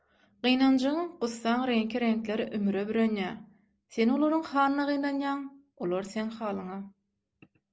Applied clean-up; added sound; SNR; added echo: none; none; none; none.